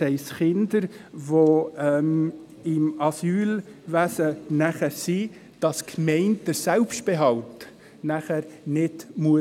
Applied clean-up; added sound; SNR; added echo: none; none; none; none.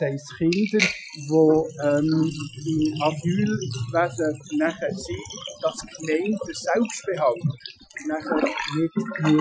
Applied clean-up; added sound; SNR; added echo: classical method Wiener filter.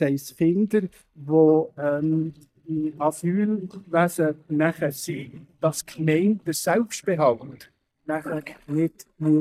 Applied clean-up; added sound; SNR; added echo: neural mask model DeepFilterNet 3.